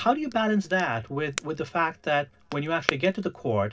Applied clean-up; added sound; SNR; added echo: none; Crackle; 13 dB; reverberation time 0.4 s.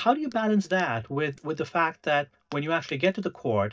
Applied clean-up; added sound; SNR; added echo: neural mask model DeepFilterNet 3.